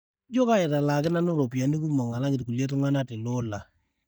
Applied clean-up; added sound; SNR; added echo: neural mask model DeepFilterNet 3.